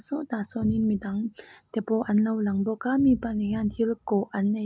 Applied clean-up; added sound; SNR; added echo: none; none; none; none.